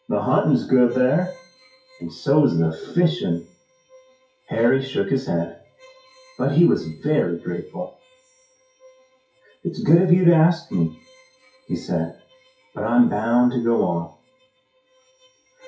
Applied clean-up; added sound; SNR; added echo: classical method WPE with log-MMSE.